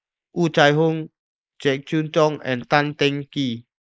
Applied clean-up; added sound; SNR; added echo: neural mask model Resemble Enhance denoiser.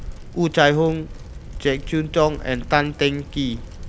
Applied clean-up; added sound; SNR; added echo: none; Bicycle; 12 dB; none.